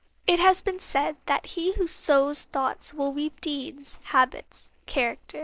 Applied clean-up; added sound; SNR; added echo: neural separator model SepFormer DNS4.